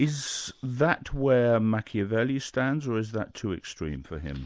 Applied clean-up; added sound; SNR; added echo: none; none; none; none.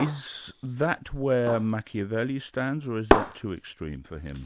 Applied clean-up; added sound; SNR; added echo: none; Shatter; 2 dB; none.